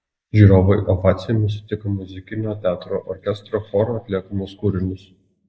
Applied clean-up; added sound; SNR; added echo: neural mask model Resemble Enhance denoiser.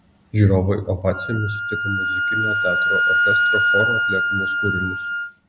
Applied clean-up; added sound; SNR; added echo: none; Wind instrument, woodwind instrument; -3 dB; none.